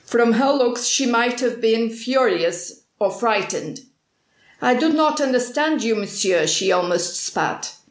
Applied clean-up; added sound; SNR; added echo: none; none; none; none.